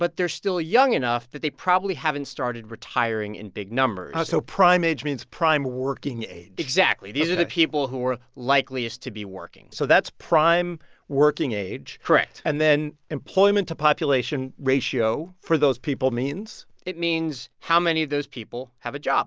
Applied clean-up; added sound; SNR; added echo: none; none; none; none.